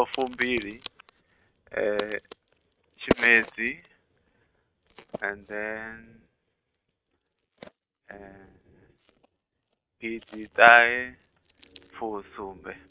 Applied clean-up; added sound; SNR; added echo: neural mask model RNNoise.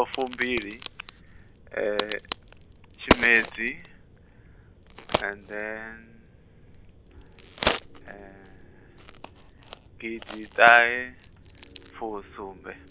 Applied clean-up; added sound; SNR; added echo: none; Crack; 6 dB; none.